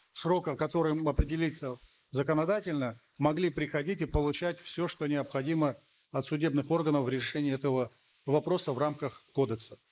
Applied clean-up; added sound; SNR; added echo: neural mask model Resemble Enhance denoiser.